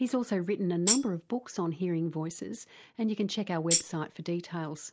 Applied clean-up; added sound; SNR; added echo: none; Tambourine; 0 dB; none.